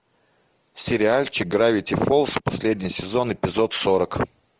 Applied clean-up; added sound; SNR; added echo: none; none; none; none.